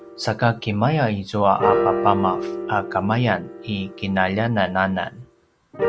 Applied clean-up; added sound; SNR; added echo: none; Piano; 6 dB; none.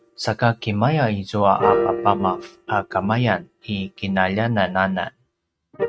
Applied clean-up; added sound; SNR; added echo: neural mask model RNNoise.